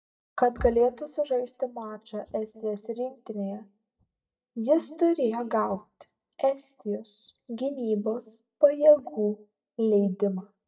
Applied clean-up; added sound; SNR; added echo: neural mask model DeepFilterNet 3.